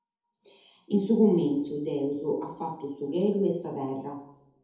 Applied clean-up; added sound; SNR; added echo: none; none; none; reverberation time 2.1 s.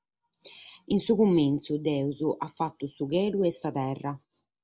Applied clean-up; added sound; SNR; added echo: none; none; none; none.